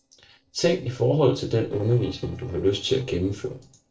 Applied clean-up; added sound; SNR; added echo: neural separator model SepFormer DNS4.